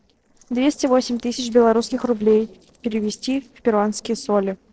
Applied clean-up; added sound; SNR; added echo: neural separator model SepFormer DNS4.